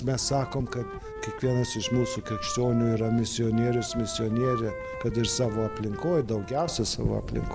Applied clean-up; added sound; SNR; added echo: none; Wind instrument, woodwind instrument; 12 dB; none.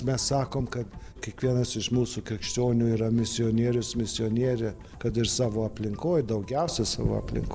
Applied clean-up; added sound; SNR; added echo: none; none; none; none.